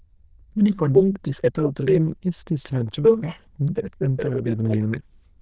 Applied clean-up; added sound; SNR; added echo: neural diffusion model UNIVERSE++.